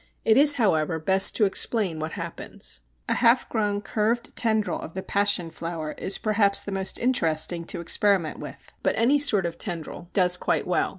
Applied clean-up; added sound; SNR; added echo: none; none; none; none.